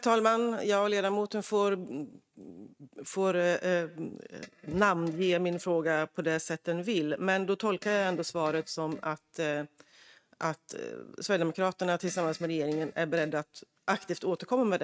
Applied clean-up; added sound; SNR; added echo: neural mask model RNNoise.